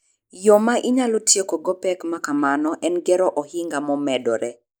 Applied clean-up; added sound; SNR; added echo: neural mask model Resemble Enhance denoiser.